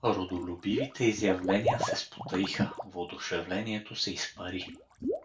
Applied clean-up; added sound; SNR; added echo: none; Water / Liquid; 5 dB; reverberation time 0.3 s.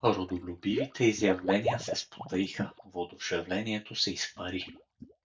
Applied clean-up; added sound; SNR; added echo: neural mask model DeepFilterNet 3.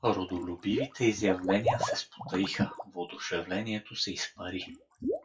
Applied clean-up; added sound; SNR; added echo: classical method WPE with log-MMSE.